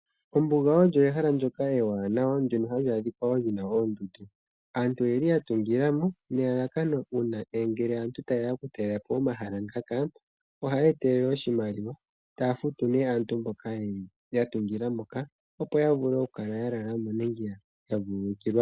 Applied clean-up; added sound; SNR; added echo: none; none; none; none.